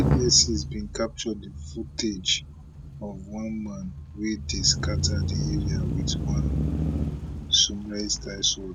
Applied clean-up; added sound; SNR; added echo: none; Engine starting / Accelerating, revving, vroom / Motor vehicle (road); 1 dB; none.